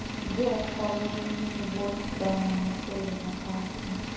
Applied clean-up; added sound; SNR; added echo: none; Engine; 2 dB; reverberation time 1.0 s.